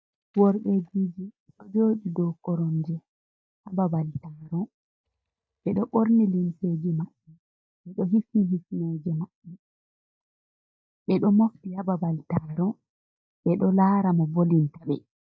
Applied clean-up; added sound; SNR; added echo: neural mask model DeepFilterNet 3.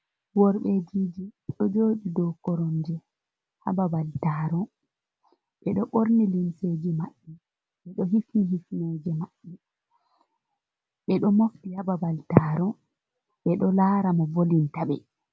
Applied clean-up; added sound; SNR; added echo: none; none; none; none.